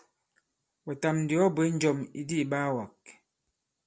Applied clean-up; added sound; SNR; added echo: none; none; none; none.